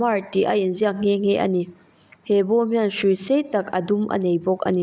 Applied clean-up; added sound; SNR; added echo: none; none; none; none.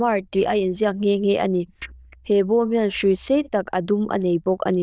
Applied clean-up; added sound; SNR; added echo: neural diffusion model UNIVERSE++.